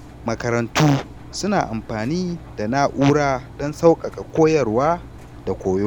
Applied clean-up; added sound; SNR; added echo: none; Engine; 18 dB; none.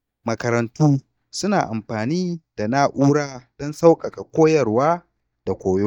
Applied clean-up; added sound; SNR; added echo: neural mask model DeepFilterNet 3.